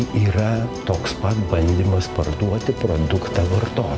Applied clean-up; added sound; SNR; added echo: none; none; none; none.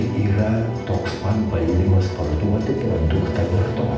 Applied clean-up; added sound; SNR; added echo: none; none; none; reverberation time 0.8 s.